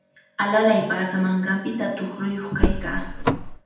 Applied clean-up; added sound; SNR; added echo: none; Car; -1 dB; reverberation time 0.8 s.